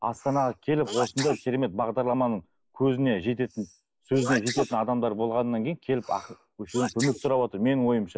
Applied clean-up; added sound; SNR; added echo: neural mask model Resemble Enhance denoiser.